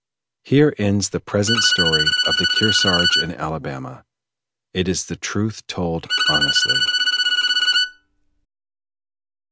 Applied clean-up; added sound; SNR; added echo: none; Bowed string instrument; -4 dB; none.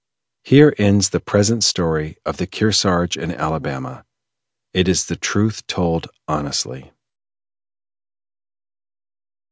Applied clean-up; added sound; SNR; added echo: none; none; none; none.